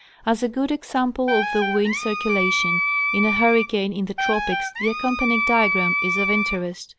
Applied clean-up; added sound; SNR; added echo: none; Wind instrument, woodwind instrument; 0 dB; none.